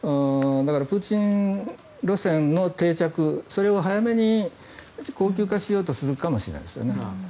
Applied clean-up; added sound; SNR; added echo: none; none; none; none.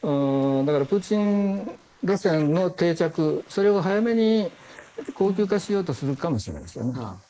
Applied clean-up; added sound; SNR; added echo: neural mask model Resemble Enhance denoiser.